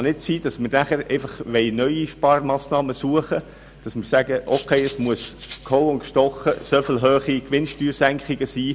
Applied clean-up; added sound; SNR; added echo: none; Rattle (instrument); 19 dB; none.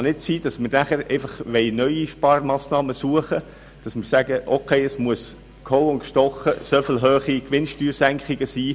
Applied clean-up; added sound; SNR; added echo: none; none; none; none.